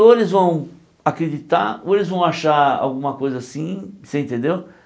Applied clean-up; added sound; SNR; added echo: none; none; none; none.